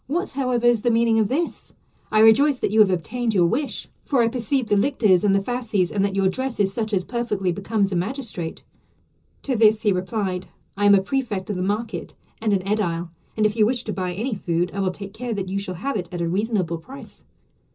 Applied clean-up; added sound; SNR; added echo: none; none; none; reverberation time 0.2 s.